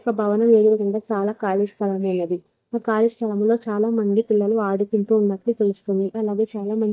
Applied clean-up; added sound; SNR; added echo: neural mask model DeepFilterNet 3.